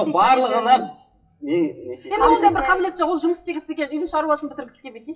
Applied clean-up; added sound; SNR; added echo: classical method WPE with log-MMSE.